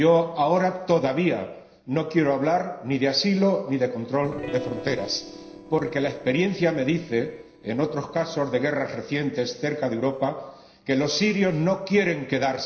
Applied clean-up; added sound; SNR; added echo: neural separator model SepFormer DNS4.